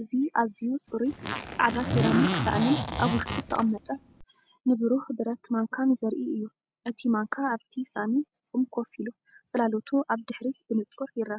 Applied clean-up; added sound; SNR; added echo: none; Zipper (clothing); 2 dB; none.